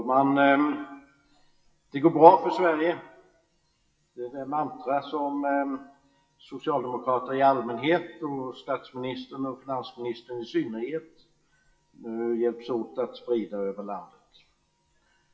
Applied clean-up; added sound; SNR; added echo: classical method WPE with log-MMSE.